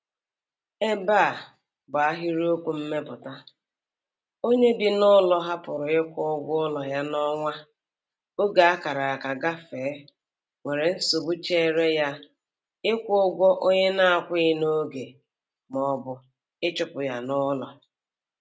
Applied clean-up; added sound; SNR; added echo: none; none; none; none.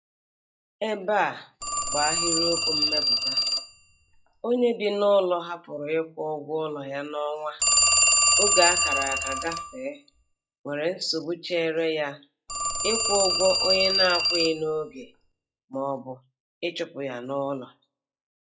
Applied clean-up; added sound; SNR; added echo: classical method log-MMSE.